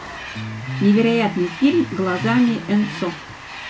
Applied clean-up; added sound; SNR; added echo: none; Train + Electric guitar; 10 dB; none.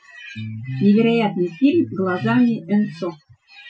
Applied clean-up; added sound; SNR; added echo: classical method Wiener filter.